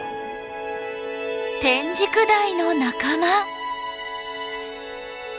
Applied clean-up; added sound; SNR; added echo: none; none; none; none.